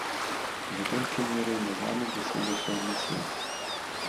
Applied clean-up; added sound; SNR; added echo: none; Waves, surf; -1 dB; none.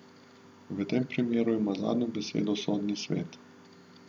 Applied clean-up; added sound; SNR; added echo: none; none; none; none.